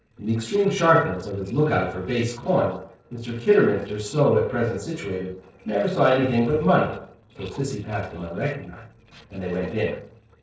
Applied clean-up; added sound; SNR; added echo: neural separator model SepFormer DNS4.